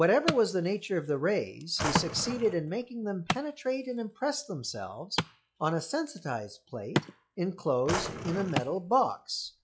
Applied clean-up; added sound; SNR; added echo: classical method log-MMSE.